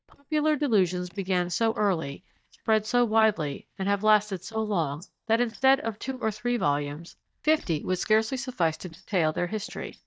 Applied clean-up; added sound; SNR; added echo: neural mask model DeepFilterNet 3.